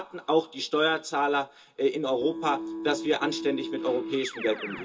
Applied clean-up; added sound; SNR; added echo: none; Keyboard (musical); 10 dB; reverberation time 0.2 s.